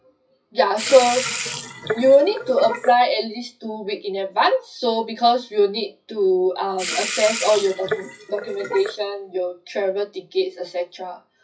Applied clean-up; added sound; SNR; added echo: classical method WPE with log-MMSE.